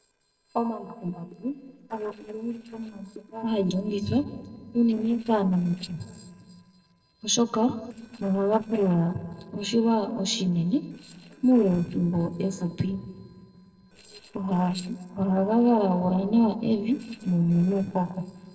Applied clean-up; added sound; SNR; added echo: neural separator model SepFormer DNS4.